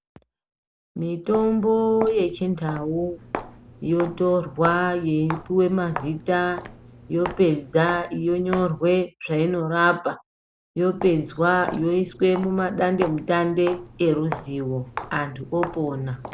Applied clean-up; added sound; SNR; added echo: none; Walk, footsteps; 14 dB; none.